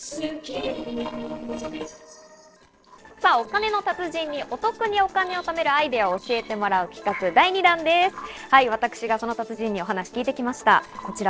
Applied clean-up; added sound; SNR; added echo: neural separator model SepFormer DNS4.